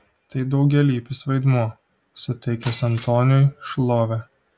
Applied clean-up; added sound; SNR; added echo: none; Shatter; 19 dB; none.